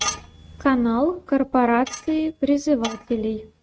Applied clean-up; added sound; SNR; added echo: neural mask model RNNoise.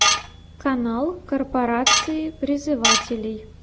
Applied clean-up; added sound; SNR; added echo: none; Tools; -2 dB; none.